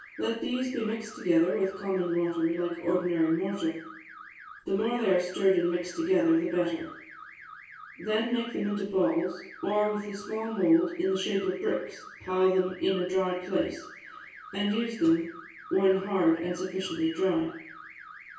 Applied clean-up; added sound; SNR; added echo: none; Alarm / Car; 18 dB; reverberation time 0.6 s.